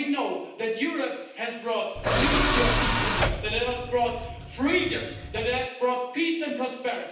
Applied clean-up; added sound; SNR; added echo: none; Tools; -1 dB; reverberation time 0.9 s.